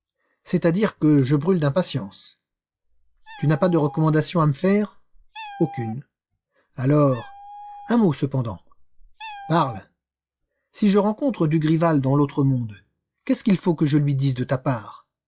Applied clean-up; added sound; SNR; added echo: classical method log-MMSE.